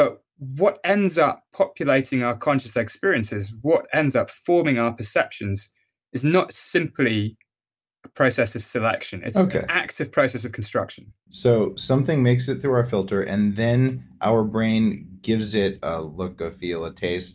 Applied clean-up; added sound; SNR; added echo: none; none; none; none.